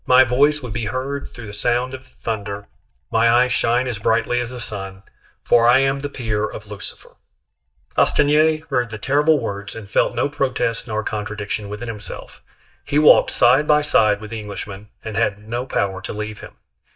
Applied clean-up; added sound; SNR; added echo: neural mask model DeepFilterNet 3.